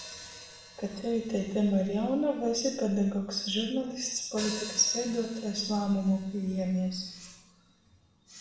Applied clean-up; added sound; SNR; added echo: none; Hi-hat; 17 dB; reverberation time 0.6 s.